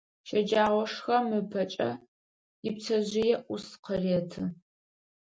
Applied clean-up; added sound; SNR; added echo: none; none; none; none.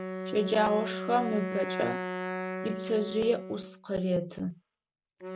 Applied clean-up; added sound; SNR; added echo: none; Wind instrument, woodwind instrument; 6 dB; none.